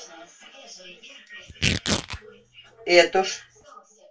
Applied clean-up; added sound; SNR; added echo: none; Tearing; 3 dB; reverberation time 0.2 s.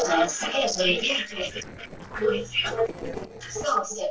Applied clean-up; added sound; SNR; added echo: neural separator model SepFormer DNS4.